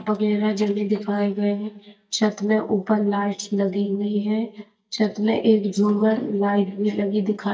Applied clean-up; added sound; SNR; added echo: neural mask model DeepFilterNet 3.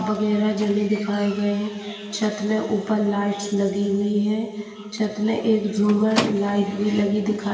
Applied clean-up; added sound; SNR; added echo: none; Squeak; 15 dB; reverberation time 2.6 s.